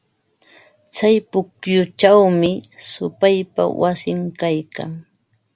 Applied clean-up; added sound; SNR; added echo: none; none; none; none.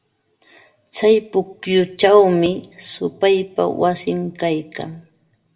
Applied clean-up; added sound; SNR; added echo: none; none; none; reverberation time 0.4 s.